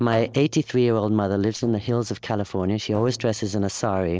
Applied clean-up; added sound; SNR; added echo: neural separator model SepFormer DNS4.